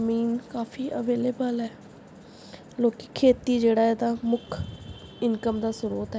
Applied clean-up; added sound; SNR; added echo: none; none; none; none.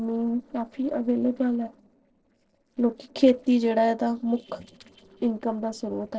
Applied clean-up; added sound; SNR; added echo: neural separator model SepFormer DNS4.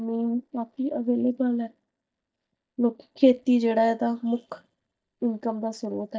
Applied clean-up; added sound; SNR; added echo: neural mask model DeepFilterNet 3.